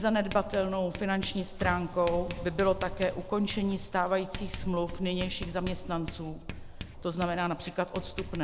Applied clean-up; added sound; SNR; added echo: none; Writing + Car; 9 dB; none.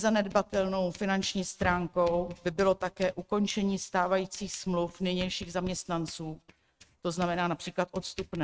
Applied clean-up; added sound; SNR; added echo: neural mask model RNNoise.